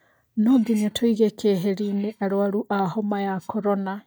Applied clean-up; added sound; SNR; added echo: neural mask model DeepFilterNet 3.